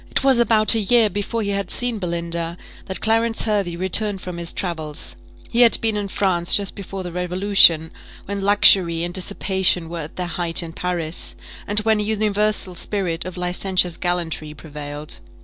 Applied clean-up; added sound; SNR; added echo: none; Camera; 19 dB; none.